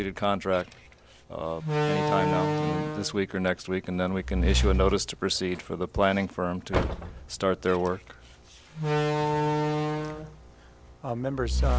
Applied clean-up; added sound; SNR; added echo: none; Slam; 0 dB; none.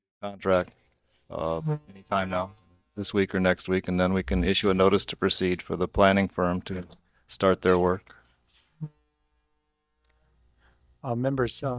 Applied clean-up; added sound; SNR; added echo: neural mask model DeepFilterNet 3.